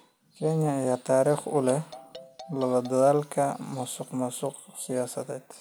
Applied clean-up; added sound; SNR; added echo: none; Marimba, xylophone; 19 dB; none.